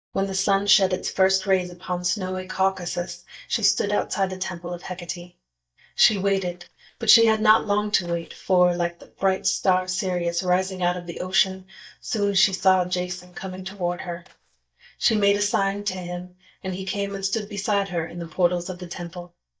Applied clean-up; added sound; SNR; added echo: neural mask model DeepFilterNet 3.